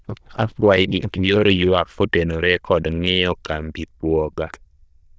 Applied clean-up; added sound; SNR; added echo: neural diffusion model UNIVERSE++.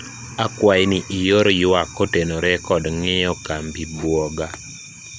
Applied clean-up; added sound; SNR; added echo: none; none; none; none.